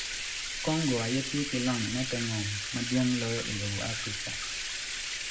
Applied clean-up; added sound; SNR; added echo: none; Bathtub (filling or washing); 2 dB; reverberation time 0.3 s.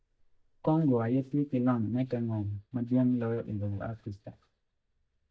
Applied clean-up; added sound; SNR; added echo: neural mask model DeepFilterNet 3.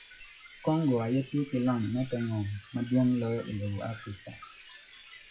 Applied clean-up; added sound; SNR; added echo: classical method WPE with log-MMSE.